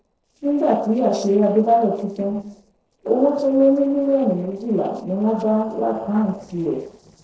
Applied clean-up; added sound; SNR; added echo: neural separator model SepFormer DNS4.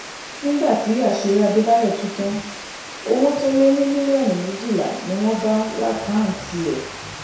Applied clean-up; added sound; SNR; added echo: none; Water; 14 dB; reverberation time 0.7 s.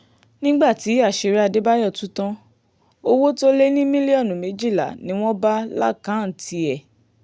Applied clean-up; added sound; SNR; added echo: none; none; none; none.